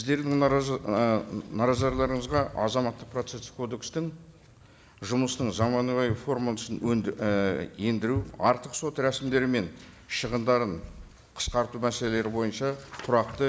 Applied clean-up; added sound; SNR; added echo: none; none; none; none.